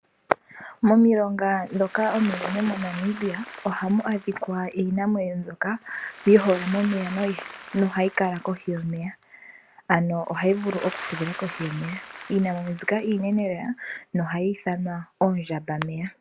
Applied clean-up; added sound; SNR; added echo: none; Applause / Crowd; 16 dB; none.